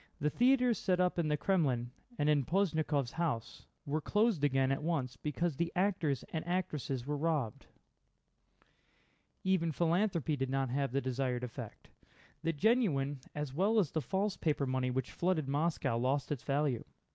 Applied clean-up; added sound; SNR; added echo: none; none; none; none.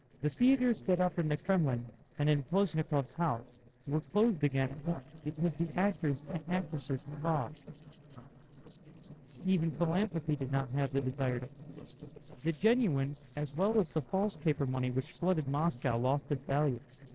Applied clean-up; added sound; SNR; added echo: neural separator model SepFormer DNS4.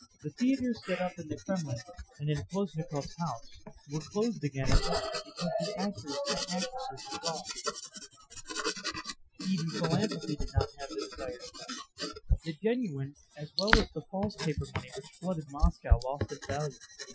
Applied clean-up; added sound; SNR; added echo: classical method Wiener filter.